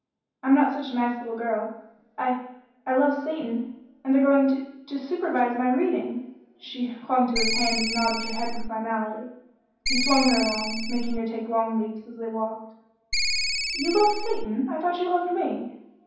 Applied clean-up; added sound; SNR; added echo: none; Ringtone; 0 dB; reverberation time 0.9 s.